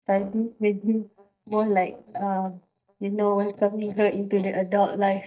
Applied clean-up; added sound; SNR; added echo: neural mask model DeepFilterNet 3.